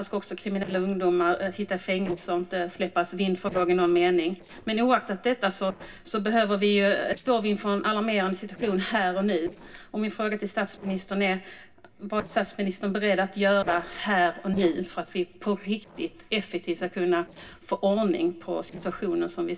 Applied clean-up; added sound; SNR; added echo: neural separator model SepFormer DNS4.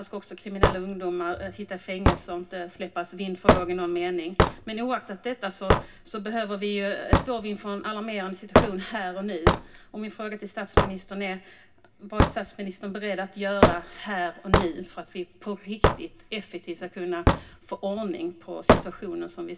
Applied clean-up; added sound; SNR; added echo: none; Hammer / Wood; -4 dB; reverberation time 0.4 s.